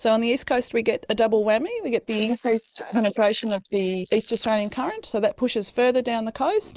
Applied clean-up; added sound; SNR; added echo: neural mask model Resemble Enhance denoiser.